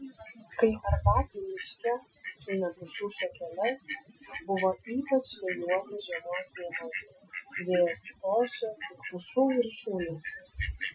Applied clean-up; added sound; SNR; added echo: classical method Wiener filter.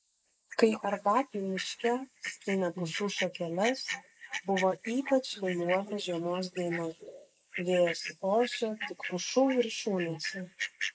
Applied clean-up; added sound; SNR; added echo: neural mask model Resemble Enhance denoiser.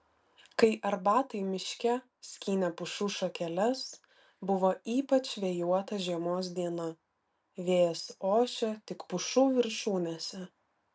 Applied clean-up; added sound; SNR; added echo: none; none; none; none.